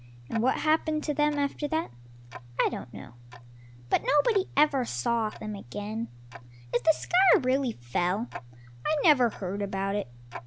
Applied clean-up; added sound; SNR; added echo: none; Tick-tock; 17 dB; none.